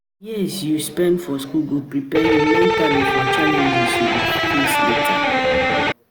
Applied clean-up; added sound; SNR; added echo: none; Electric guitar; -5 dB; none.